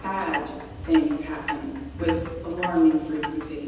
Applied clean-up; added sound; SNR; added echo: none; Clock; 9 dB; reverberation time 1.1 s.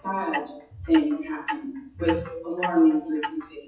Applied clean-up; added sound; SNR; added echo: classical method WPE with log-MMSE.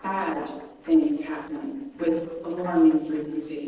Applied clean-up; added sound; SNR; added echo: neural separator model SepFormer DNS4.